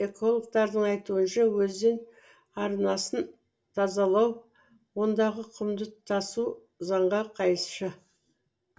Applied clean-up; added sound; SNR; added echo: none; none; none; reverberation time 0.2 s.